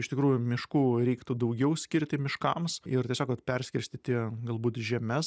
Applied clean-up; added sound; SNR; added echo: none; none; none; none.